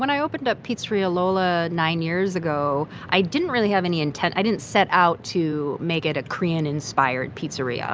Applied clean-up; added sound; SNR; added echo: none; none; none; none.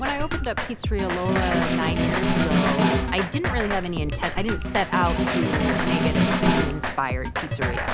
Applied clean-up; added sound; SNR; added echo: none; Snare drum + Drum kit; -4 dB; none.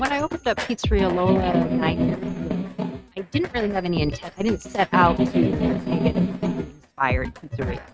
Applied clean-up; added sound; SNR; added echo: neural mask model RNNoise.